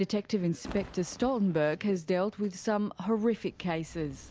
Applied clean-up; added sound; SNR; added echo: none; Fireworks; 16 dB; none.